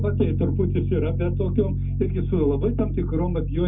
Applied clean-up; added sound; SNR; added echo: none; Piano; -1 dB; reverberation time 0.3 s.